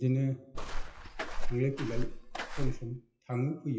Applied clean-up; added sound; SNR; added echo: classical method WPE with log-MMSE.